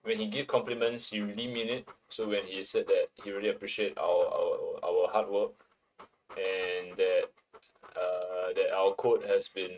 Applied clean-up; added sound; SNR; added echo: neural mask model RNNoise.